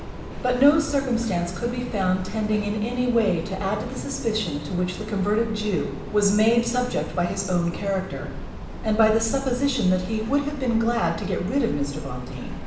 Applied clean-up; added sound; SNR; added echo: none; Train; 9 dB; reverberation time 0.8 s.